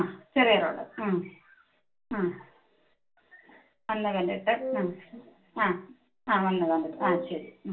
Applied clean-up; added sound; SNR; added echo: none; Wind instrument, woodwind instrument; 5 dB; reverberation time 0.3 s.